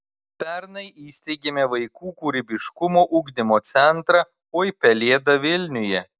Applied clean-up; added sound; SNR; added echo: none; none; none; none.